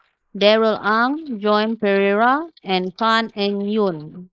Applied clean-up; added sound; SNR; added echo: neural mask model Resemble Enhance denoiser.